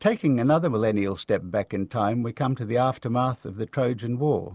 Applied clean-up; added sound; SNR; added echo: none; none; none; none.